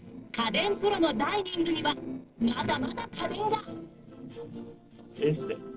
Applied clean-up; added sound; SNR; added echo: neural separator model SepFormer DNS4.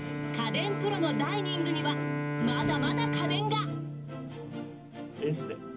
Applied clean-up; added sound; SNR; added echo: none; Bowed string instrument; 0 dB; reverberation time 0.4 s.